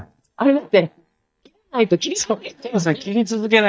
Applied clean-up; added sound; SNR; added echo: neural mask model DeepFilterNet 3.